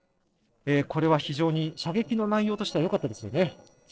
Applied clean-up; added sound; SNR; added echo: neural separator model SepFormer DNS4.